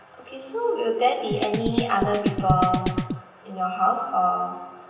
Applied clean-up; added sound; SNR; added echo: none; Drum kit; 1 dB; reverberation time 1.3 s.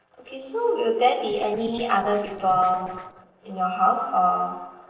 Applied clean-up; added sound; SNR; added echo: neural separator model SepFormer DNS4.